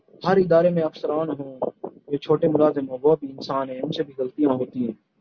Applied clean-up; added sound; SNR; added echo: none; none; none; none.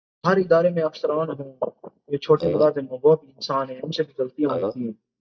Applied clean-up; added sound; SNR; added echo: neural mask model DeepFilterNet 3.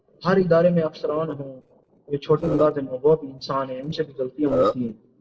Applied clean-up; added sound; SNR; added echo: neural separator model SepFormer DNS4.